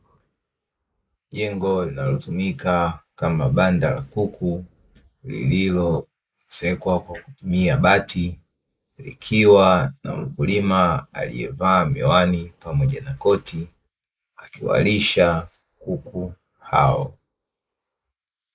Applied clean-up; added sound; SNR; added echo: neural mask model Resemble Enhance denoiser.